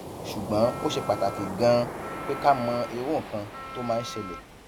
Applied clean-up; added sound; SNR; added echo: none; Wind instrument, woodwind instrument + Waves, surf; 8 dB; none.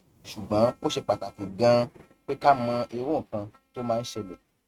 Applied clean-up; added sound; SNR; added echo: neural mask model RNNoise.